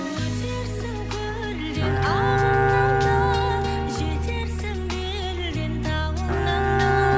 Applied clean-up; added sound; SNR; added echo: none; Bowed string instrument; 0 dB; none.